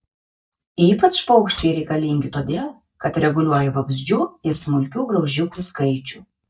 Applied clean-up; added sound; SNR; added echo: neural mask model DeepFilterNet 3.